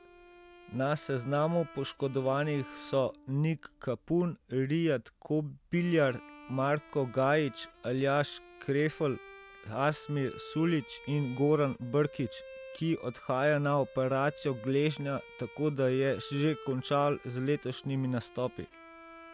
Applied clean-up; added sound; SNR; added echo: none; Bowed string instrument; 20 dB; none.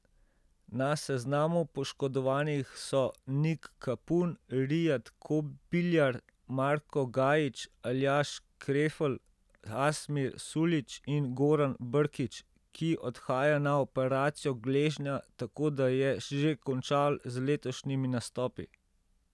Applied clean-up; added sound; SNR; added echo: none; none; none; none.